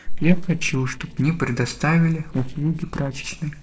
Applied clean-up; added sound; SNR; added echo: neural separator model SepFormer DNS4.